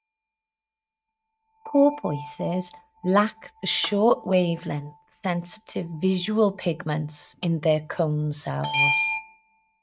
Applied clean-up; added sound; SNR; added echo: neural mask model RNNoise.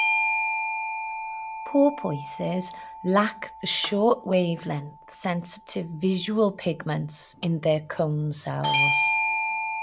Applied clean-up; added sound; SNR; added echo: none; Bell / Doorbell; 3 dB; none.